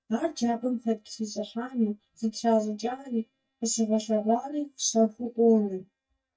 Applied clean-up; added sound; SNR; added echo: neural mask model DeepFilterNet 3.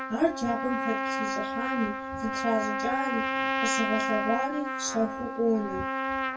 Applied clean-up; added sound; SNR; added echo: none; Trumpet; 0 dB; reverberation time 0.1 s.